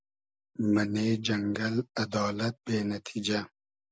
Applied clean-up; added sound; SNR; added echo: none; none; none; none.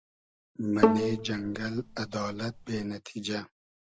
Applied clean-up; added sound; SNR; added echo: none; Bowed string instrument; -4 dB; none.